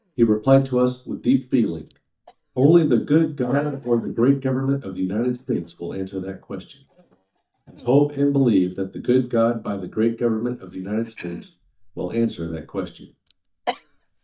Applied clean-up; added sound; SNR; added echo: neural mask model DeepFilterNet 3.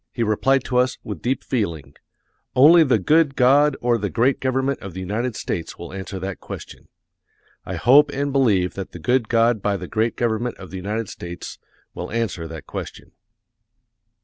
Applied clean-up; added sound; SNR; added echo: none; none; none; none.